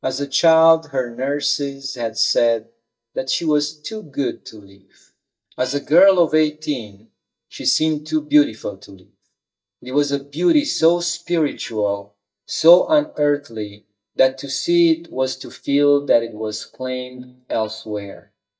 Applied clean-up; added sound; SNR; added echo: neural mask model DeepFilterNet 3.